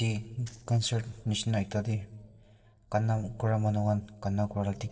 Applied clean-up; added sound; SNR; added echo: neural separator model SepFormer DNS4.